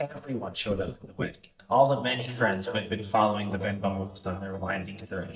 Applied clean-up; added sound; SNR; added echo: neural mask model DeepFilterNet 3.